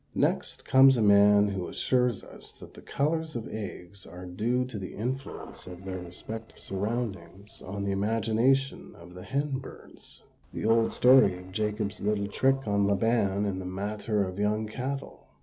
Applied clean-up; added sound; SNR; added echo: neural separator model SepFormer DNS4.